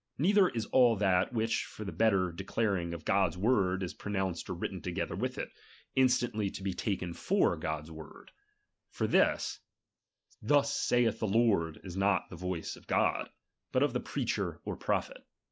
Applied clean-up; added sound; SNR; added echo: neural mask model Resemble Enhance denoiser.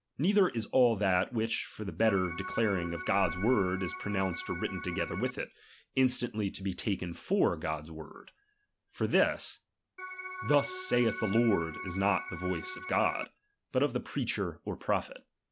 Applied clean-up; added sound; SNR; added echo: none; Organ; 9 dB; none.